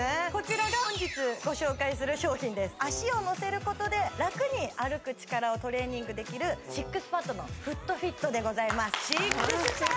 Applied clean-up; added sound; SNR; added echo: none; Brass instrument; 13 dB; none.